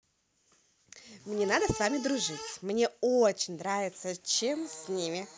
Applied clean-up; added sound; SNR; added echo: none; none; none; none.